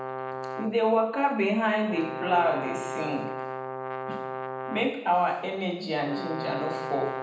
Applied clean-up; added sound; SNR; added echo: none; Brass instrument; 7 dB; reverberation time 0.8 s.